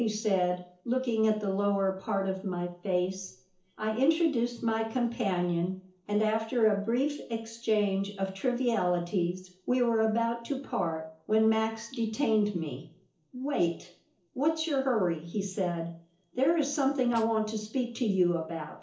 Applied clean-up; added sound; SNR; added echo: neural separator model SepFormer DNS4.